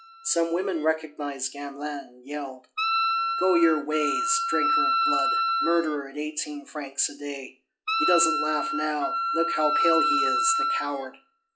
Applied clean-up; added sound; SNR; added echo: classical method log-MMSE.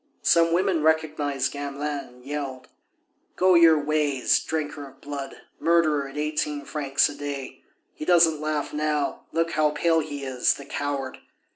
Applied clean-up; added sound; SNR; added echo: none; none; none; none.